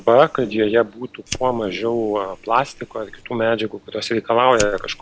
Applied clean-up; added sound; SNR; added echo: none; Fire; 17 dB; none.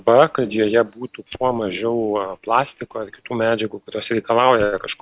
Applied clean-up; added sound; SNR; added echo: neural mask model RNNoise.